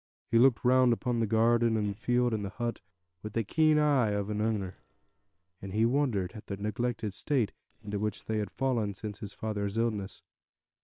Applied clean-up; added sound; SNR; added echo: neural separator model SepFormer WHAM!.